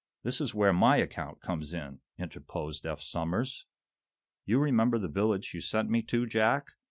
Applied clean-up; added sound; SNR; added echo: none; none; none; none.